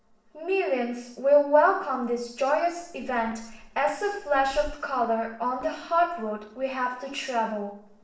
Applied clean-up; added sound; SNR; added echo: neural separator model SepFormer DNS4.